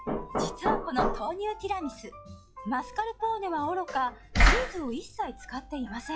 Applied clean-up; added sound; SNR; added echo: classical method log-MMSE.